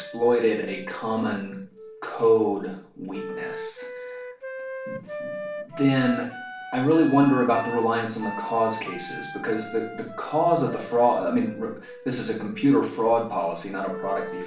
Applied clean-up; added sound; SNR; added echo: none; Wind instrument, woodwind instrument; 13 dB; reverberation time 0.4 s.